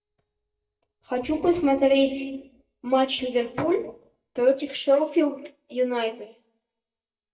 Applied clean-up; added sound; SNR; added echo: neural mask model DeepFilterNet 3.